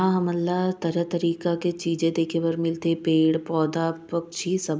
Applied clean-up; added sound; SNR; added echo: none; none; none; none.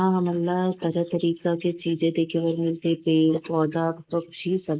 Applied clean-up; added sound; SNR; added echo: neural mask model Resemble Enhance denoiser.